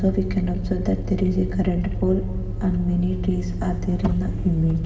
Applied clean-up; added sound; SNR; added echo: none; Motor vehicle (road); 3 dB; reverberation time 2.4 s.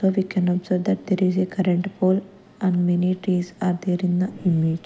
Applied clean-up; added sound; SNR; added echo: none; none; none; none.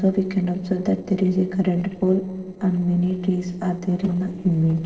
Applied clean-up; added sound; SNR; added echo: neural separator model SepFormer DNS4.